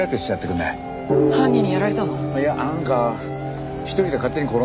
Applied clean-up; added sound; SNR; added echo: none; none; none; none.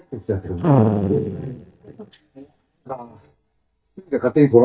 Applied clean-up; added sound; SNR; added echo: neural mask model DeepFilterNet 3.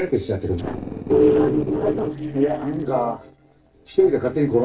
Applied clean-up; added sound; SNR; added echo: neural separator model SepFormer DNS4.